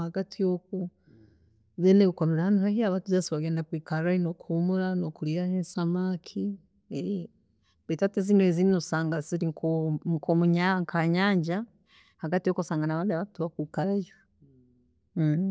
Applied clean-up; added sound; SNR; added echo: none; none; none; none.